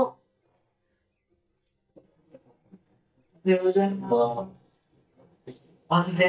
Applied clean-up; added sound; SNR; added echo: neural mask model DeepFilterNet 3.